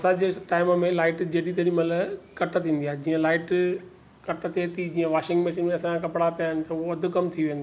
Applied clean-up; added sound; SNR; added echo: none; none; none; none.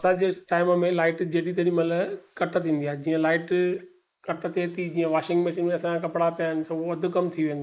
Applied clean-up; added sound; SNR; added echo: neural mask model Resemble Enhance denoiser.